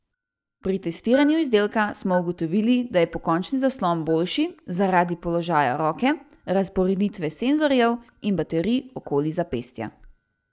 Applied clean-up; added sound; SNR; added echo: neural mask model DeepFilterNet 3.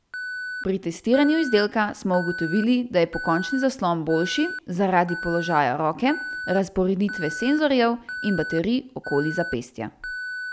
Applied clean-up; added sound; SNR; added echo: none; Alarm; 11 dB; none.